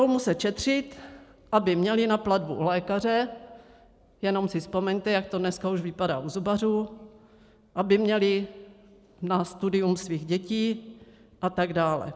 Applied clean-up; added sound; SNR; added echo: none; none; none; none.